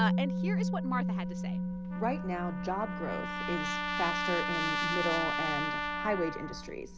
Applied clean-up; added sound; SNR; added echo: none; Musical instrument + Trumpet; -3 dB; none.